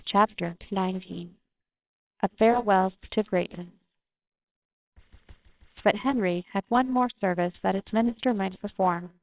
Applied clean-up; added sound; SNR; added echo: neural separator model SepFormer WHAMR!.